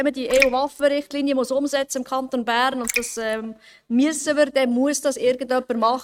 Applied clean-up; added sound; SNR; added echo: neural mask model RNNoise.